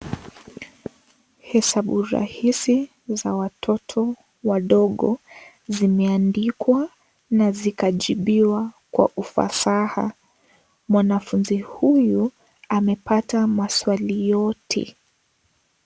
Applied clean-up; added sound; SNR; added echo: none; none; none; none.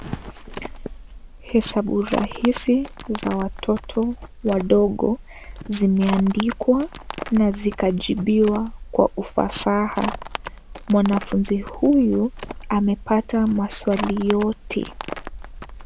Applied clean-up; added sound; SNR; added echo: none; Livestock, farm animals, working animals; 12 dB; none.